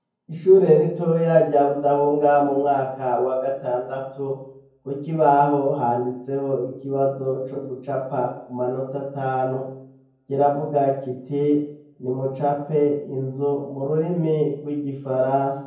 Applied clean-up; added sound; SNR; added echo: none; none; none; reverberation time 0.9 s.